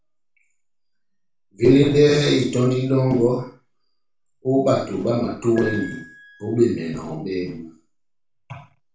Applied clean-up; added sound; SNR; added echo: none; Piano; 17 dB; reverberation time 0.4 s.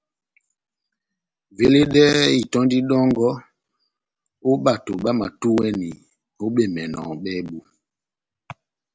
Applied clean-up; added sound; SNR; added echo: none; none; none; none.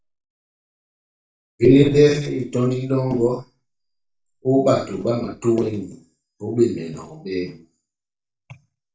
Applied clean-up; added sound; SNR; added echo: neural mask model DeepFilterNet 3.